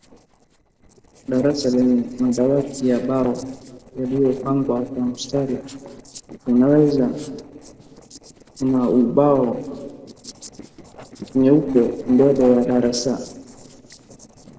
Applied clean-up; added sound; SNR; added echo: neural separator model SepFormer DNS4.